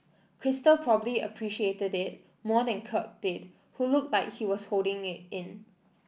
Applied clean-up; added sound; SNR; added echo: none; none; none; none.